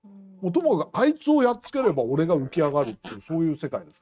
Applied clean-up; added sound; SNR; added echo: neural mask model RNNoise.